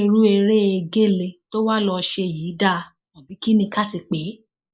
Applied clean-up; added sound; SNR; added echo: neural mask model Resemble Enhance denoiser.